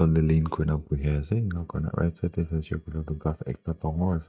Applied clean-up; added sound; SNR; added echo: neural mask model DeepFilterNet 3.